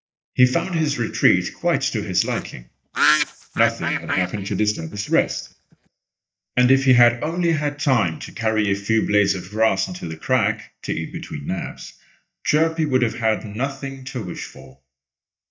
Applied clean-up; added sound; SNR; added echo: neural mask model DeepFilterNet 3.